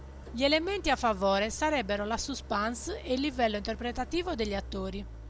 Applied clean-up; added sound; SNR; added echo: none; Idling; 13 dB; none.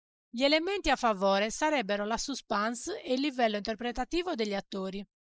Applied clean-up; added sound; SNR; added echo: neural mask model Resemble Enhance denoiser.